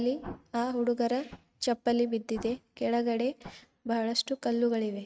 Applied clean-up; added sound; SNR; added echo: neural mask model RNNoise.